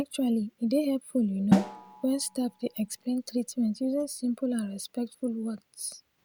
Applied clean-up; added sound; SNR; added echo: none; Snare drum; 3 dB; none.